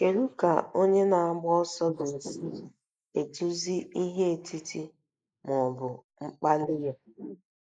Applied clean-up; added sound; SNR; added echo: neural mask model Resemble Enhance denoiser.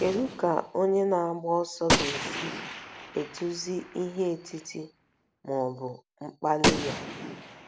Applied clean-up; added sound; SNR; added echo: none; Gunshot, gunfire; 3 dB; none.